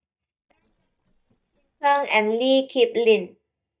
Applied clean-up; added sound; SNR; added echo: neural mask model DeepFilterNet 3.